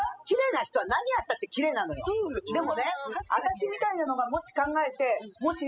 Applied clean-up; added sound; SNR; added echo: classical method spectral subtraction.